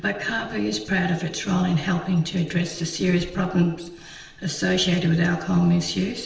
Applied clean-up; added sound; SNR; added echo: none; none; none; reverberation time 0.8 s.